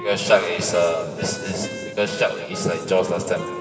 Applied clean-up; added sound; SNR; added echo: none; Wind instrument, woodwind instrument; 13 dB; reverberation time 1.9 s.